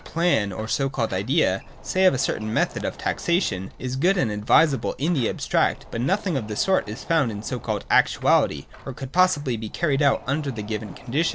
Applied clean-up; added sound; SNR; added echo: none; Door; 20 dB; none.